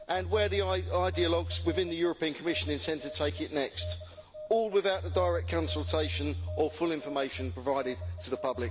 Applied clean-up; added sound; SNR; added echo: none; Telephone; 7 dB; none.